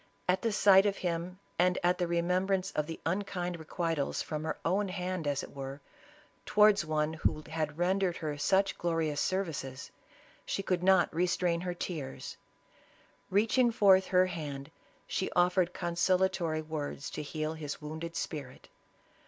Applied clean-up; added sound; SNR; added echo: none; none; none; none.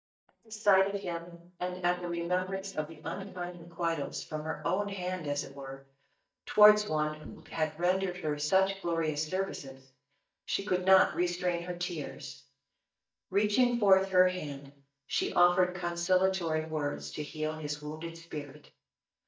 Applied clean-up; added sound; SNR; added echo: neural mask model DeepFilterNet 3.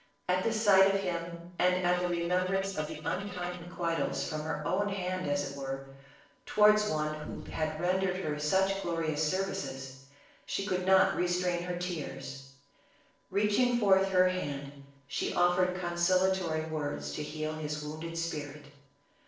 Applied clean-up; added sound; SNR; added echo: neural separator model SepFormer DNS4.